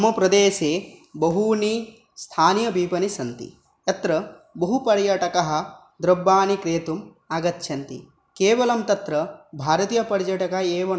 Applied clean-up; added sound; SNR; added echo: none; none; none; none.